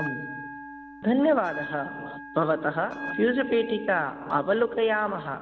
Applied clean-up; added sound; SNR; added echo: none; Bell; 13 dB; none.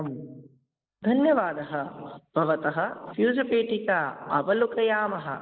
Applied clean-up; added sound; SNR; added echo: neural mask model Resemble Enhance denoiser.